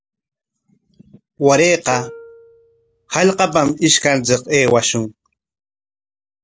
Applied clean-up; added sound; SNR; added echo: none; Plucked string instrument; 18 dB; none.